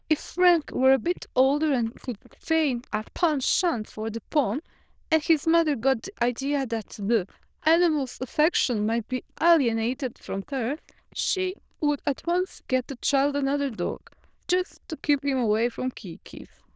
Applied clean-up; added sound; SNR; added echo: neural diffusion model UNIVERSE++.